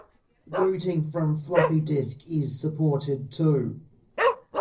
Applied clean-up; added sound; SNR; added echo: neural separator model SepFormer DNS4.